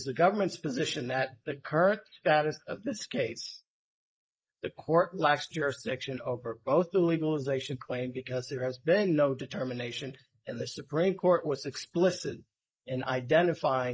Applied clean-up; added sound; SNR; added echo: neural mask model Resemble Enhance denoiser.